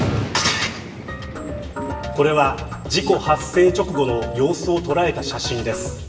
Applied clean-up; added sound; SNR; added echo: none; Thunder; 11 dB; reverberation time 0.9 s.